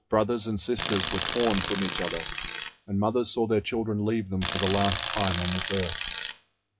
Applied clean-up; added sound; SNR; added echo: classical method WPE with log-MMSE.